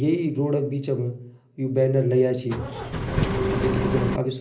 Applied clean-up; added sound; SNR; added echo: none; Engine; 1 dB; reverberation time 0.5 s.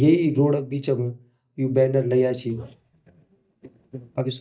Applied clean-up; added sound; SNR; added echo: neural mask model DeepFilterNet 3.